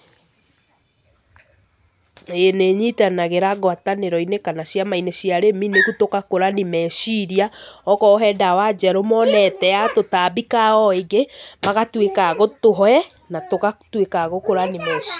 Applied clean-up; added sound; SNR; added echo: none; none; none; none.